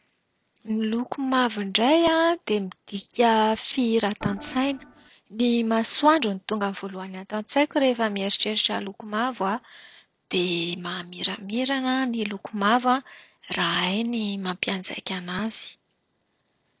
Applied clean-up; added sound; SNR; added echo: neural separator model SepFormer DNS4.